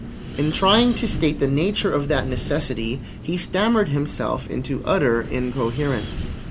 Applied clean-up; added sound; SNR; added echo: none; Wind; 9 dB; none.